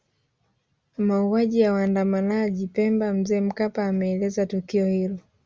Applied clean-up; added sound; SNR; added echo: none; none; none; none.